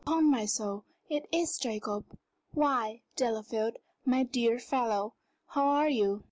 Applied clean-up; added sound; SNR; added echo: none; none; none; none.